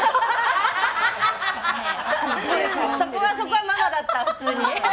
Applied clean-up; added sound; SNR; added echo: none; none; none; none.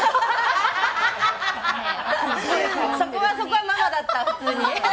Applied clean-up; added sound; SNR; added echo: none; Bowed string instrument; 19 dB; none.